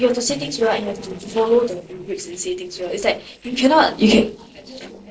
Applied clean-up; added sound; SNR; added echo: neural separator model SepFormer DNS4.